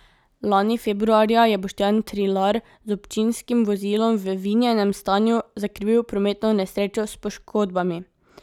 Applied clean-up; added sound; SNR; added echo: none; none; none; none.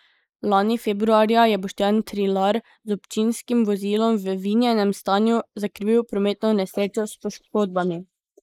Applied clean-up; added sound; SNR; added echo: neural mask model Resemble Enhance denoiser.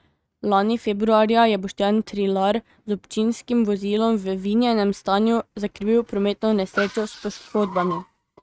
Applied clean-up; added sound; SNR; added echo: neural mask model RNNoise.